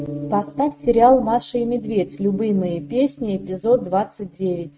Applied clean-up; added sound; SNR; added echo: neural mask model RNNoise.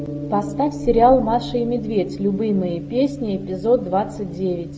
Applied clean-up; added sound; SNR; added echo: none; Gong; 10 dB; none.